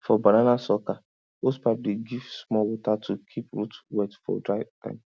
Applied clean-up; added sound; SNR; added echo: none; none; none; none.